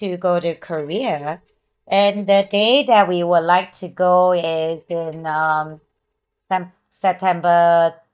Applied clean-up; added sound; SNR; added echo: neural mask model DeepFilterNet 3.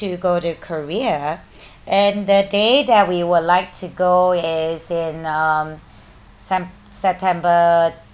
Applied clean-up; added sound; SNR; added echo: none; none; none; none.